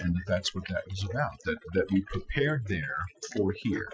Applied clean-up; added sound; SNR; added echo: classical method Wiener filter.